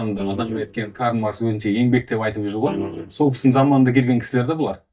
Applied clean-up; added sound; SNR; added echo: neural mask model DeepFilterNet 3.